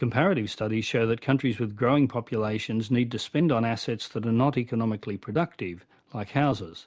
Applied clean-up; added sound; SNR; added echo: none; none; none; none.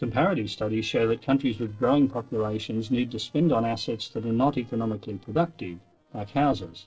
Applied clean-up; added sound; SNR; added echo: neural separator model SepFormer DNS4.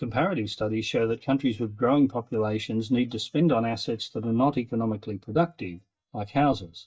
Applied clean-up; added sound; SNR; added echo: neural mask model DeepFilterNet 3.